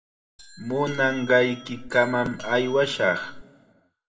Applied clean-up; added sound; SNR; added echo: none; Doorbell; 18 dB; reverberation time 0.5 s.